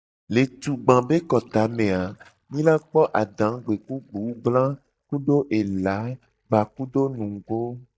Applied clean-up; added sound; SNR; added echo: neural mask model DeepFilterNet 3.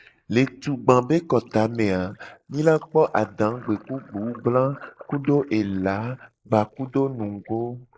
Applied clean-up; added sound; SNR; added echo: neural mask model Resemble Enhance denoiser.